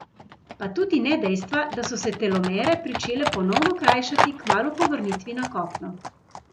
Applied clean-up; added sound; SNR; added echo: none; Livestock, farm animals, working animals; 3 dB; none.